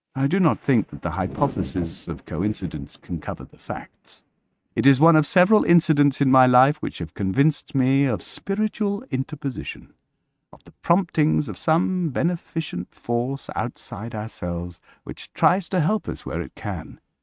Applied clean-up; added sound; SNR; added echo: neural mask model RNNoise.